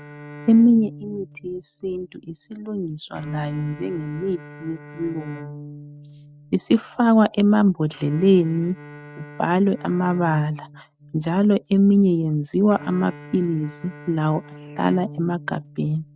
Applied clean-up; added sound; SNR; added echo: neural mask model RNNoise.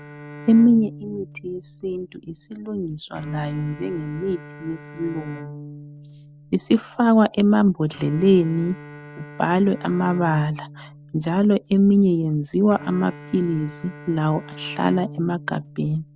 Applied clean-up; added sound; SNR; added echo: none; Bowed string instrument; 18 dB; none.